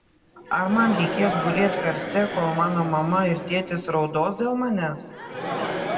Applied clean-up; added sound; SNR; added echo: none; Crowd; 7 dB; reverberation time 1.6 s.